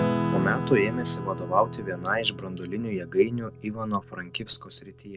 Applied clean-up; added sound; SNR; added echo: none; Acoustic guitar / Strum; 6 dB; none.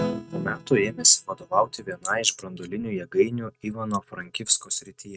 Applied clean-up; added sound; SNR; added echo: neural mask model RNNoise.